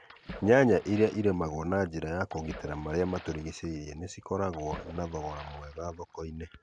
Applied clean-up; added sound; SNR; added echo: none; Splash, splatter; 19 dB; none.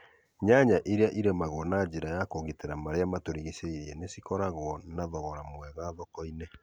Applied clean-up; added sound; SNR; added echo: none; none; none; none.